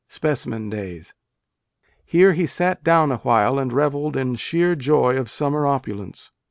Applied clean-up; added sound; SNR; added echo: none; none; none; none.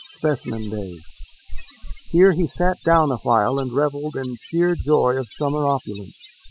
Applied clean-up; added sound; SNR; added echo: classical method spectral subtraction.